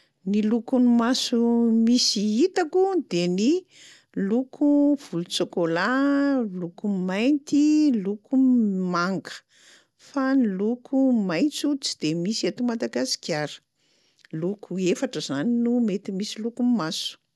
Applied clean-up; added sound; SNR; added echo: none; none; none; none.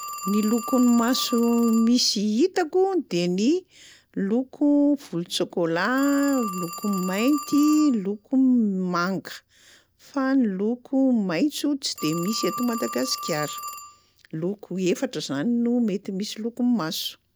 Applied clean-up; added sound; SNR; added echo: none; Telephone; 15 dB; none.